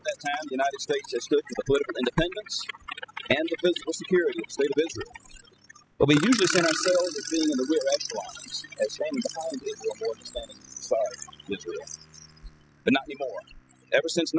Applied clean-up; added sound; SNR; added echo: classical method spectral subtraction.